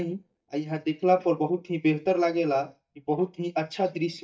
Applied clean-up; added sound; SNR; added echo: neural mask model DeepFilterNet 3.